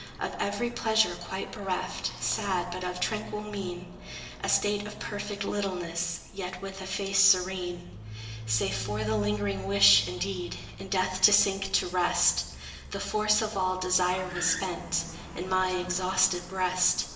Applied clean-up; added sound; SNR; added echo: none; Car; 13 dB; reverberation time 0.9 s.